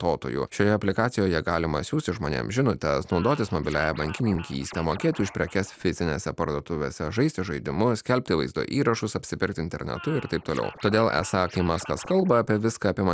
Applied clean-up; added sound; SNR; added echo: none; Scratching (performance technique); 17 dB; none.